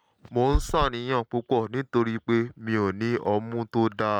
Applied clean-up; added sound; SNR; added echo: neural mask model RNNoise.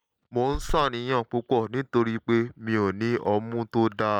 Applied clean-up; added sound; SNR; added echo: neural mask model DeepFilterNet 3.